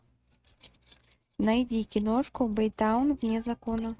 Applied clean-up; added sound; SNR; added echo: neural mask model RNNoise.